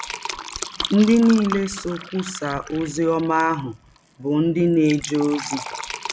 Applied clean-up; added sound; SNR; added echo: none; Fill (with liquid); 12 dB; none.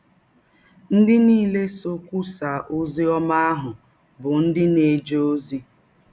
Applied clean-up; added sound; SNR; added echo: none; none; none; none.